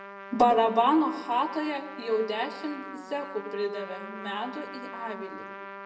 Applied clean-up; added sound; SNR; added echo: none; Trumpet; 13 dB; reverberation time 0.7 s.